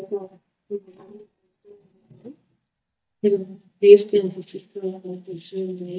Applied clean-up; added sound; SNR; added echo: neural mask model DeepFilterNet 3.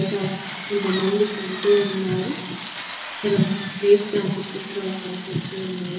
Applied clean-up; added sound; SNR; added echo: none; Drill; 11 dB; reverberation time 1.3 s.